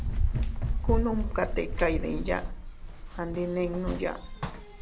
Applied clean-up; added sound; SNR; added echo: none; Run; -1 dB; none.